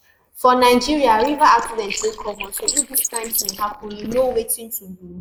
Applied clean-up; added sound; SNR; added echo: neural mask model Resemble Enhance denoiser.